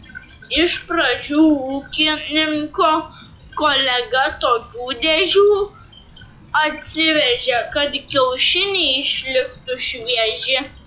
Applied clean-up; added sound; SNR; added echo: classical method log-MMSE.